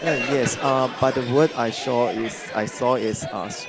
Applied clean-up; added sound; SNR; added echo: none; Crowd; 9 dB; none.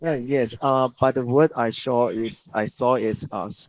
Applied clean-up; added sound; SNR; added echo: neural mask model Resemble Enhance denoiser.